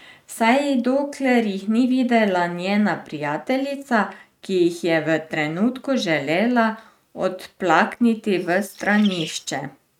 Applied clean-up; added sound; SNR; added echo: neural mask model RNNoise.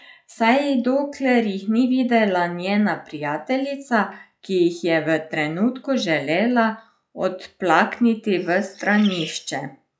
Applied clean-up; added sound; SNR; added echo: classical method log-MMSE.